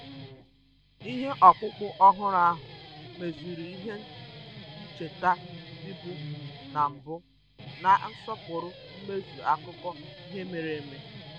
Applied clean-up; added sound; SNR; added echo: none; Guitar; 16 dB; none.